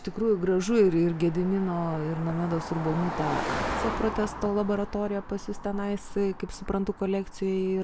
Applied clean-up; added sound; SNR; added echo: none; Car passing by; 10 dB; none.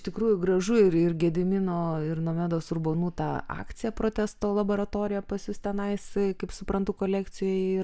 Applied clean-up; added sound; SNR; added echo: none; none; none; none.